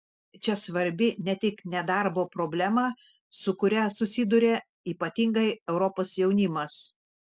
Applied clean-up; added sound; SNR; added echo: none; none; none; none.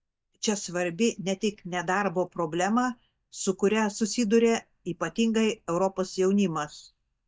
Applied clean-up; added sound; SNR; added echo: neural mask model DeepFilterNet 3.